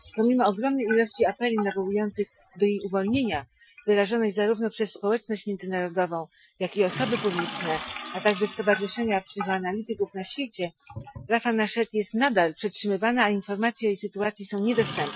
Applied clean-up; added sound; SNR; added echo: classical method Wiener filter.